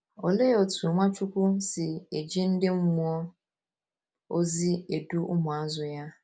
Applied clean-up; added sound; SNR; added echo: none; none; none; none.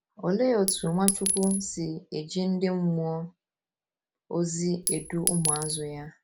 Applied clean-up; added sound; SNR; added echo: none; Chink, clink; 2 dB; none.